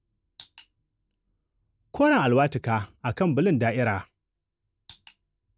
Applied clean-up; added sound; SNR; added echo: none; none; none; none.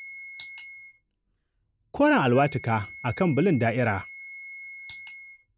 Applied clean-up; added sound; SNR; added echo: none; Wind instrument, woodwind instrument; 17 dB; none.